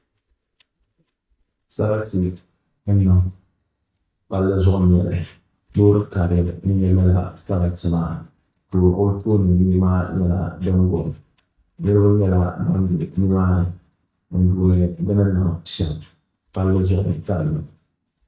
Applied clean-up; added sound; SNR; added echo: neural mask model DeepFilterNet 3.